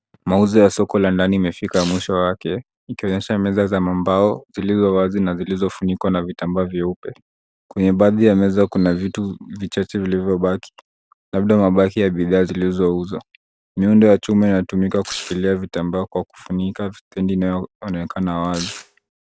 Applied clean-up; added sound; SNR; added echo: none; Domestic sounds, home sounds; 15 dB; none.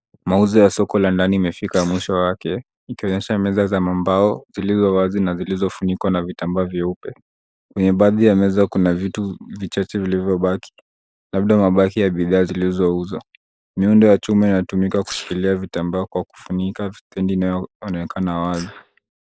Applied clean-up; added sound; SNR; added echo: neural mask model Resemble Enhance denoiser.